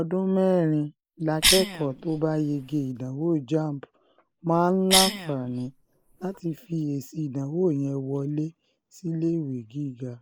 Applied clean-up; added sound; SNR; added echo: neural mask model Resemble Enhance denoiser.